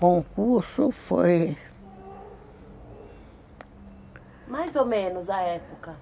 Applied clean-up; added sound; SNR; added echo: none; none; none; none.